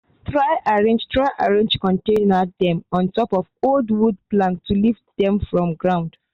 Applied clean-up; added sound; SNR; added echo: none; none; none; none.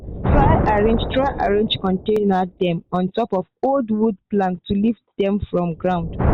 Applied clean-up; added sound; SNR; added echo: none; Thunder; 4 dB; none.